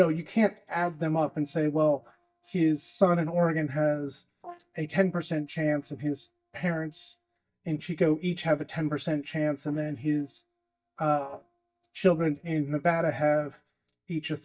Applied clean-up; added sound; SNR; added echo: neural mask model DeepFilterNet 3.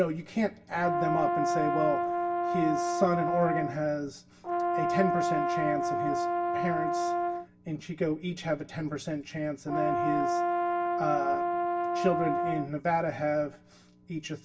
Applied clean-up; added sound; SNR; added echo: none; Brass instrument; -3 dB; reverberation time 0.2 s.